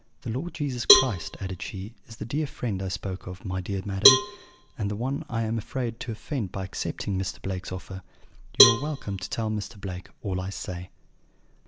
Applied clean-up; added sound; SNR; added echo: none; Cowbell; -3 dB; none.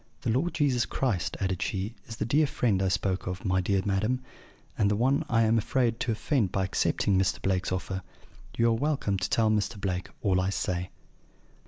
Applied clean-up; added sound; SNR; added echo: none; none; none; none.